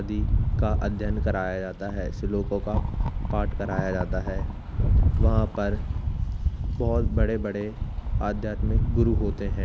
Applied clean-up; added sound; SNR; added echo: none; Rattle; -5 dB; none.